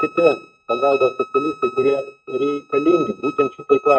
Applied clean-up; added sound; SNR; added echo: neural mask model RNNoise.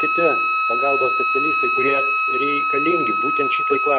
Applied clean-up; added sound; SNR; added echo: none; Wind instrument, woodwind instrument; -4 dB; none.